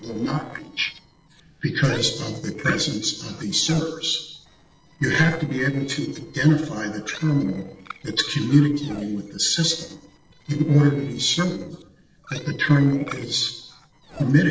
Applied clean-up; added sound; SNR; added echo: neural separator model SepFormer DNS4.